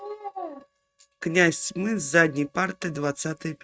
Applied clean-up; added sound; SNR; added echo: neural mask model RNNoise.